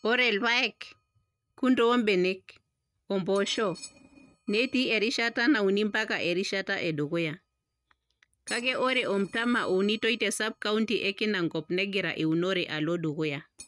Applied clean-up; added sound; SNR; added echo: neural mask model RNNoise.